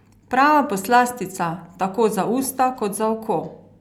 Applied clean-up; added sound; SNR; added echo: none; none; none; none.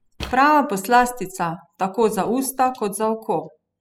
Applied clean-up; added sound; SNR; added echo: classical method spectral subtraction.